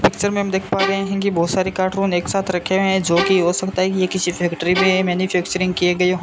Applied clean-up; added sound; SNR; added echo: none; Bowed string instrument; 10 dB; none.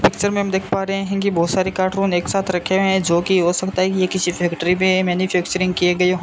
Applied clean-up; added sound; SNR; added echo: none; none; none; none.